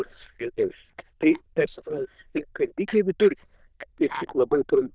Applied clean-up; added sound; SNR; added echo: neural diffusion model UNIVERSE++.